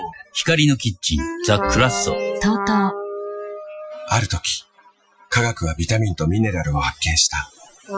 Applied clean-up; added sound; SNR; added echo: classical method Wiener filter.